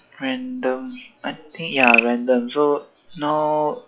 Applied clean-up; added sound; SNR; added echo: classical method log-MMSE.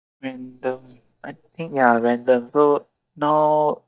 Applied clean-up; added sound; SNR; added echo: neural mask model DeepFilterNet 3.